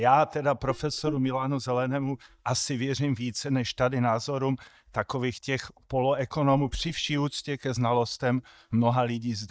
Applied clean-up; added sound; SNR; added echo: neural mask model DeepFilterNet 3.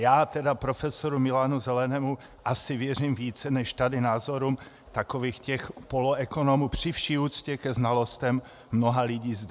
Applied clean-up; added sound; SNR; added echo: none; none; none; none.